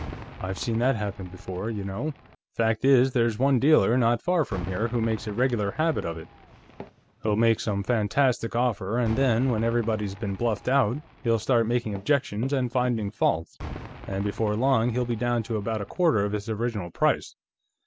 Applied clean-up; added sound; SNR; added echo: none; Walk, footsteps + Cheering / Fireworks; 18 dB; none.